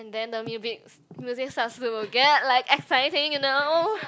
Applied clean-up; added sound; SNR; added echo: none; none; none; none.